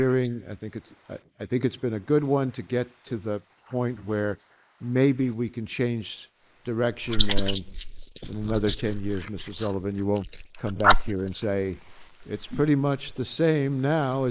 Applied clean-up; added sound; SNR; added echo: neural mask model Resemble Enhance denoiser.